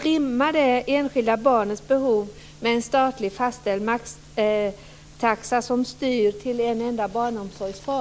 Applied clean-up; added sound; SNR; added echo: none; none; none; none.